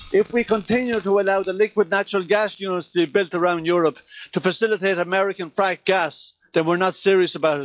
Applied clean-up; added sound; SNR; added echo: classical method log-MMSE.